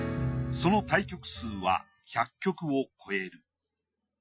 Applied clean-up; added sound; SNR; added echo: classical method Wiener filter.